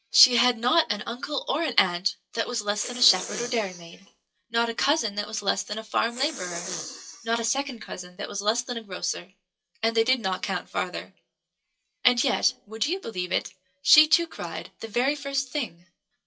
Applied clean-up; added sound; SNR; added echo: classical method WPE with log-MMSE.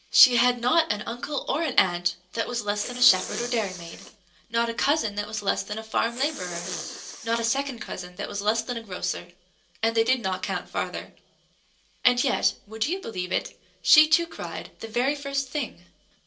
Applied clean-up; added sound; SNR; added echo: none; Respiratory sounds; 12 dB; reverberation time 0.2 s.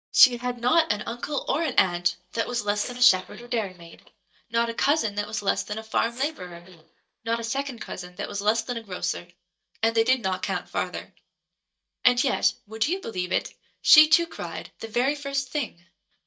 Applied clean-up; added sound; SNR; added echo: neural mask model DeepFilterNet 3.